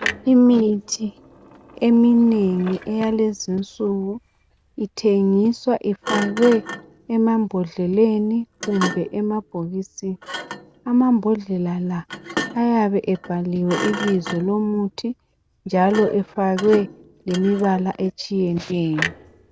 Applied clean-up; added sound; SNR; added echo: none; Thump, thud; 13 dB; none.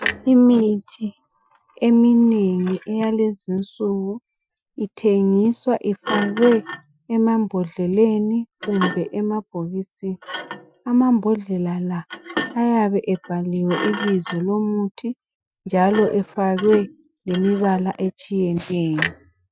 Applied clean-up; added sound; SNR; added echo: classical method Wiener filter.